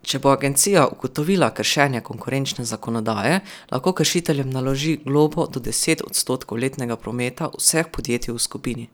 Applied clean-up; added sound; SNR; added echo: none; Whoosh, swoosh, swish; 13 dB; none.